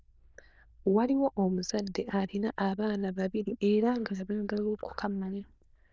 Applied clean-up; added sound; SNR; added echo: neural diffusion model UNIVERSE++.